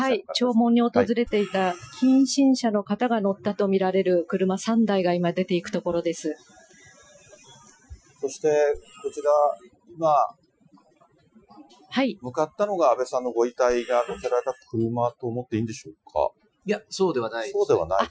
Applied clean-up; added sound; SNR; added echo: classical method Wiener filter.